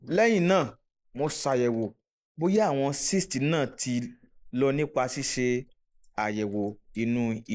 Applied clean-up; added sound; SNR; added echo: neural mask model Resemble Enhance denoiser.